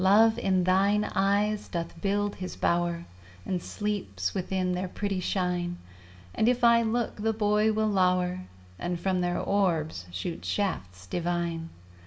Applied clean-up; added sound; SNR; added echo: none; none; none; reverberation time 0.4 s.